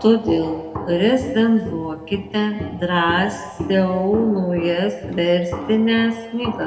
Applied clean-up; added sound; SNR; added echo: none; Walk, footsteps; 12 dB; reverberation time 1.4 s.